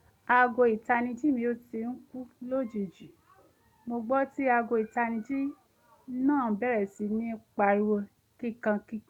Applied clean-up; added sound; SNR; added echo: none; none; none; none.